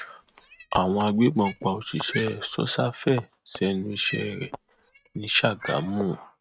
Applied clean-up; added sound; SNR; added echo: neural mask model RNNoise.